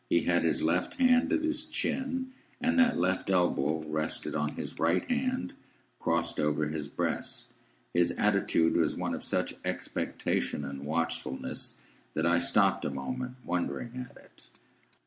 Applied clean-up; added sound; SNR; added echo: none; none; none; none.